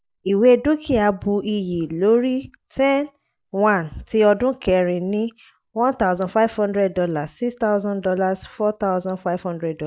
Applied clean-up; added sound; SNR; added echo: none; none; none; none.